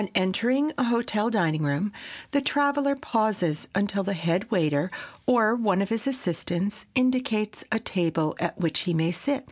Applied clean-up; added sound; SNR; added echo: none; none; none; none.